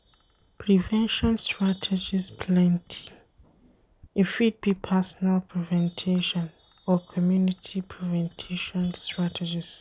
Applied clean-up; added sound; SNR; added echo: none; Chime; 17 dB; none.